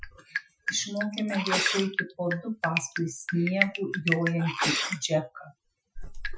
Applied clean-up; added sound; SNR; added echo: classical method Wiener filter.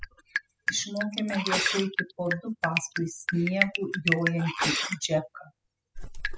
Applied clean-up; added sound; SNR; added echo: classical method spectral subtraction.